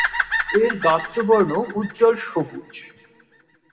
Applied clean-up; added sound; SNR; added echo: none; Bird vocalization, bird call, bird song; 7 dB; reverberation time 1.4 s.